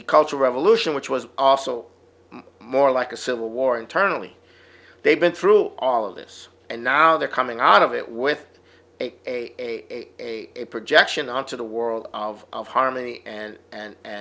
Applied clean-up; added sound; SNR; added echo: none; none; none; none.